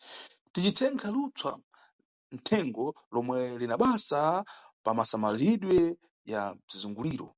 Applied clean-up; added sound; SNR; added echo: none; none; none; none.